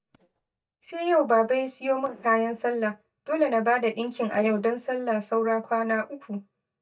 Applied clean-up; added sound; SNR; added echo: neural mask model DeepFilterNet 3.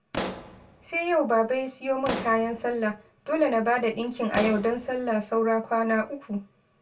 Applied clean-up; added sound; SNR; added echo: none; Explosion; 11 dB; reverberation time 0.2 s.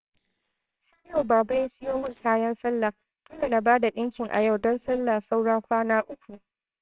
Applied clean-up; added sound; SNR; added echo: neural separator model SepFormer WHAMR!.